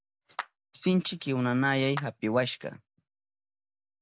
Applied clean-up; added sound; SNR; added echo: none; Clapping; 15 dB; none.